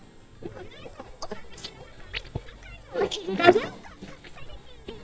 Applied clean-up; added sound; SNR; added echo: neural mask model DeepFilterNet 3.